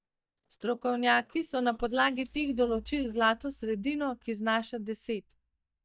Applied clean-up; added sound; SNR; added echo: neural mask model DeepFilterNet 3.